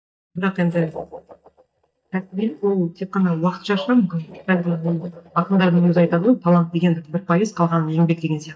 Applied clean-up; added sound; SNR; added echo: neural mask model DeepFilterNet 3.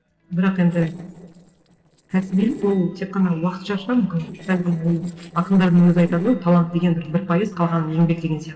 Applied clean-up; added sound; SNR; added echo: neural separator model SepFormer DNS4.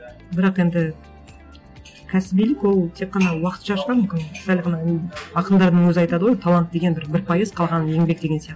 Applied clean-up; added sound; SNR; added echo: none; none; none; none.